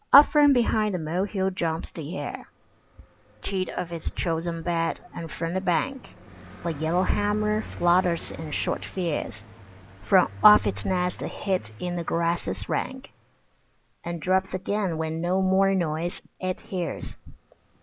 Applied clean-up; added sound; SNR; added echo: none; Car passing by; 19 dB; none.